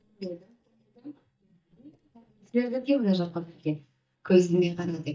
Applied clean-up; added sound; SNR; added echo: neural mask model DeepFilterNet 3.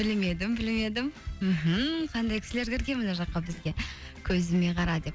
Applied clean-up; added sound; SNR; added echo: none; none; none; none.